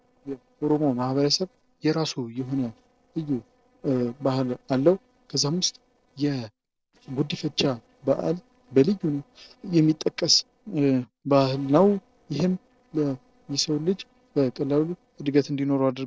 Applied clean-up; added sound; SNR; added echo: neural separator model SepFormer DNS4.